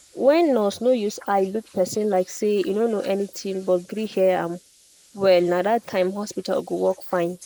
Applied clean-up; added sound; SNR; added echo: neural mask model Resemble Enhance denoiser.